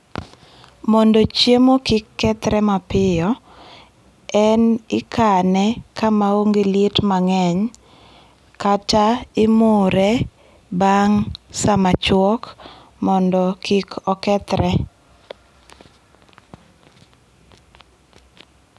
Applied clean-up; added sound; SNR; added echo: none; none; none; none.